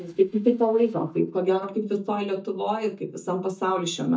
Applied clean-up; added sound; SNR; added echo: neural mask model DeepFilterNet 3.